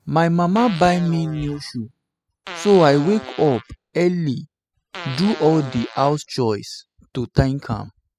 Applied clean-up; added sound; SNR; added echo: classical method spectral subtraction.